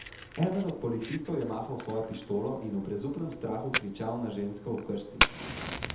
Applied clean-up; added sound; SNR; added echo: none; Fire; 3 dB; reverberation time 0.7 s.